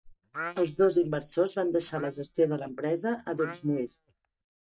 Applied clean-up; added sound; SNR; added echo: neural mask model DeepFilterNet 3.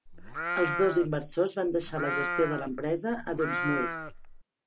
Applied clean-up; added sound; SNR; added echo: none; Livestock, farm animals, working animals; 4 dB; none.